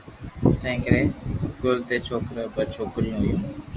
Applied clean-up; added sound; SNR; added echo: none; none; none; none.